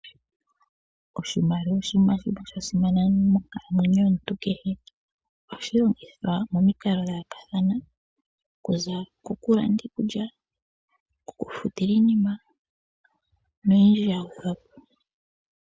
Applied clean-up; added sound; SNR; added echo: none; none; none; none.